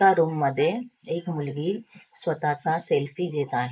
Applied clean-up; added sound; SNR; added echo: neural mask model Resemble Enhance denoiser.